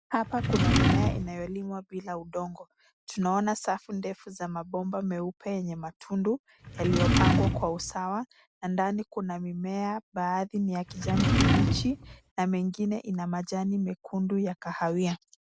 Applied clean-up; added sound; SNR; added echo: none; Drawer open or close; -5 dB; none.